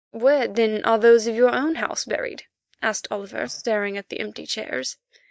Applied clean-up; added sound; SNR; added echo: neural mask model DeepFilterNet 3.